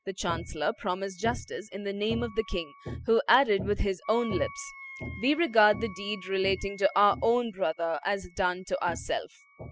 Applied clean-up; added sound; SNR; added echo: classical method spectral subtraction.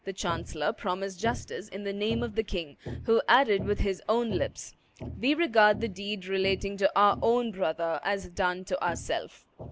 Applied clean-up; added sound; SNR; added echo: none; none; none; none.